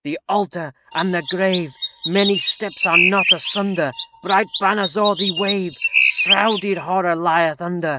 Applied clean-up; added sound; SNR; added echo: neural mask model RNNoise.